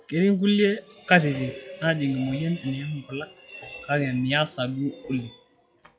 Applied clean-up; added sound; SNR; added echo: classical method log-MMSE.